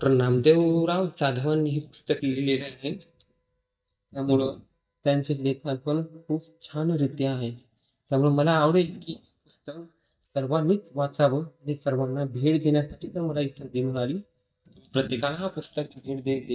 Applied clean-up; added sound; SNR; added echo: neural mask model DeepFilterNet 3.